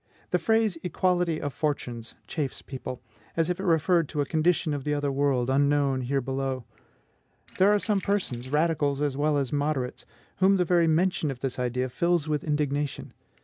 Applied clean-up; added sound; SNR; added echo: none; Sink (filling or washing); 20 dB; none.